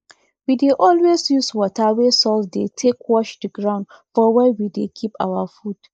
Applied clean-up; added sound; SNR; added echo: neural mask model Resemble Enhance denoiser.